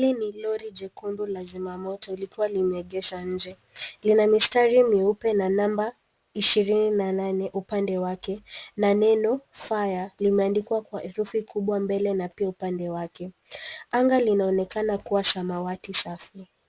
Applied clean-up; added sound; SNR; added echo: none; none; none; none.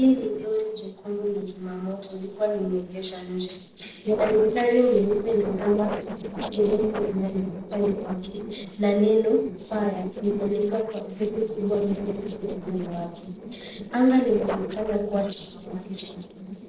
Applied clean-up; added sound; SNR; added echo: neural separator model SepFormer DNS4.